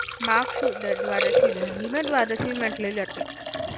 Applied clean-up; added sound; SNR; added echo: none; Liquid; -1 dB; none.